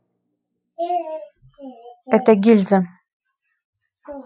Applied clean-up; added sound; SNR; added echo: classical method Wiener filter.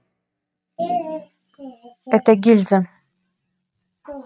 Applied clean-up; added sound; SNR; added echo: neural mask model RNNoise.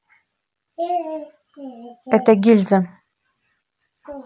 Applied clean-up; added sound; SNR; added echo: none; none; none; none.